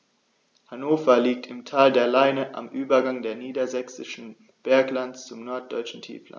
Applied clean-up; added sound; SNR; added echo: none; none; none; none.